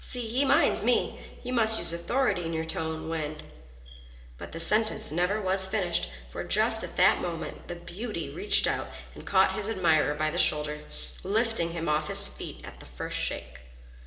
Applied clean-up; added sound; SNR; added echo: none; none; none; reverberation time 1.5 s.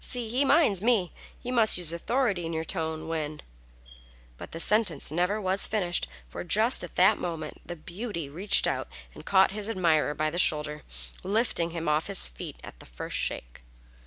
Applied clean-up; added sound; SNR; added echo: none; none; none; none.